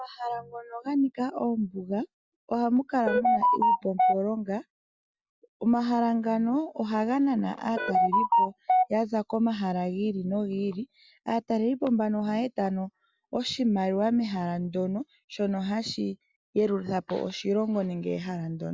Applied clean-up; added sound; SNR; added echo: none; none; none; none.